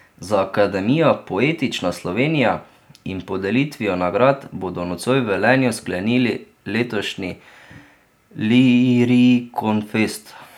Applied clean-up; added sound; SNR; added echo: none; none; none; none.